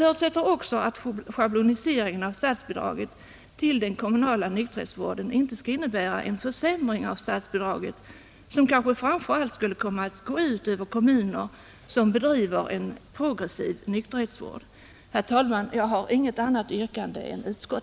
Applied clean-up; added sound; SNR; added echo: none; none; none; none.